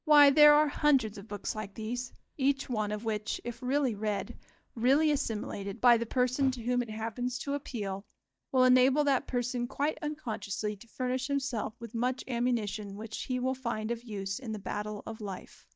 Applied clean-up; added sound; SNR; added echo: neural mask model DeepFilterNet 3.